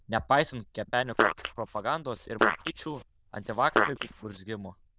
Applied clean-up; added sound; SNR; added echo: neural diffusion model UNIVERSE++.